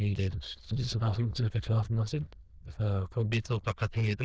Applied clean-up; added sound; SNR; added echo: neural diffusion model UNIVERSE++.